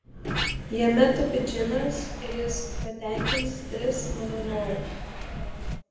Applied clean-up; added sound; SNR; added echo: none; Sliding door; 4 dB; reverberation time 0.9 s.